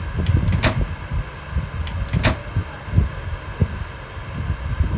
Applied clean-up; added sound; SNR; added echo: none; Microwave oven; 5 dB; reverberation time 0.2 s.